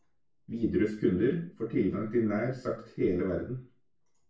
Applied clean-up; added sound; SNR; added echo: none; none; none; reverberation time 0.3 s.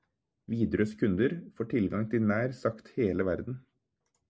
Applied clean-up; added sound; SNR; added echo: none; none; none; none.